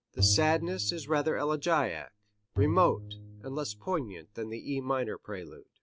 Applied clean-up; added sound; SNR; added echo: none; Bowed string instrument; 7 dB; none.